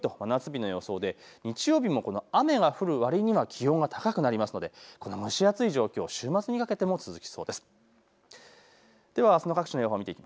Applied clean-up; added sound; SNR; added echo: none; none; none; none.